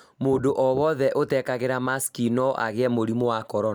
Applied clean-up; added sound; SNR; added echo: none; none; none; none.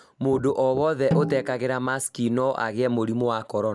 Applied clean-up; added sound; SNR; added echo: none; Snare drum; 6 dB; none.